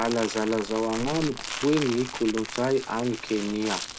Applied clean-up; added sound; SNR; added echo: none; Crumpling, crinkling; 9 dB; none.